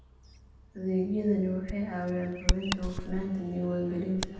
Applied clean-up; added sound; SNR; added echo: none; Bird vocalization, bird call, bird song; 5 dB; reverberation time 0.8 s.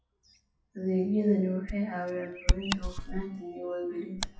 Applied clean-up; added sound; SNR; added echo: classical method WPE with log-MMSE.